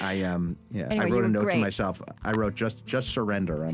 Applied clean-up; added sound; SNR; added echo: none; none; none; none.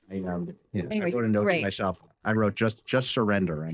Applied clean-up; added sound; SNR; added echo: neural mask model DeepFilterNet 3.